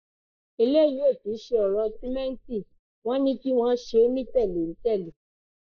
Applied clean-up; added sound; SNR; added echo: neural mask model Resemble Enhance denoiser.